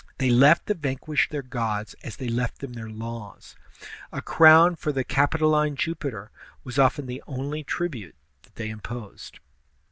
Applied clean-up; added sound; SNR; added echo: none; none; none; none.